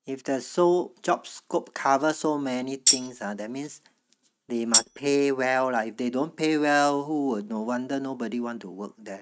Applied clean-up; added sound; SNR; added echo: neural mask model RNNoise.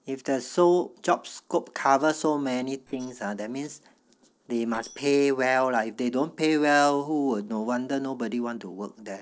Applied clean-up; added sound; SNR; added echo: neural separator model SepFormer DNS4.